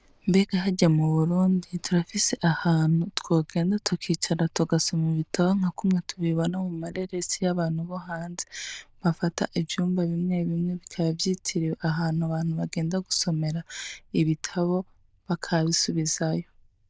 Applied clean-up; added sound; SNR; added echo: neural diffusion model UNIVERSE++.